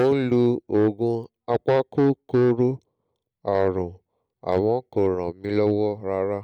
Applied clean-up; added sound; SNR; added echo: none; none; none; none.